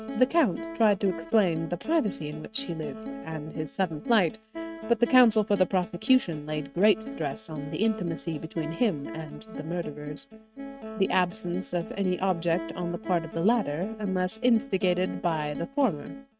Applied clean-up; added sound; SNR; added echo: neural mask model RNNoise.